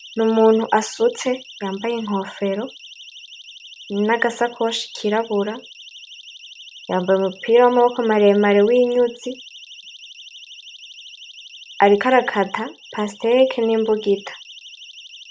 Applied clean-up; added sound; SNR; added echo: neural mask model RNNoise.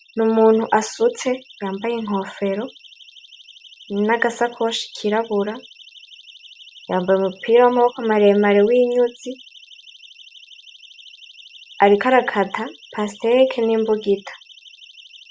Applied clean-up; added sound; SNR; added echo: classical method Wiener filter.